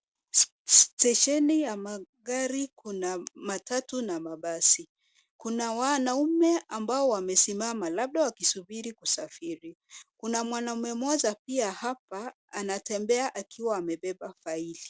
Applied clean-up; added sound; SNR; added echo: none; none; none; none.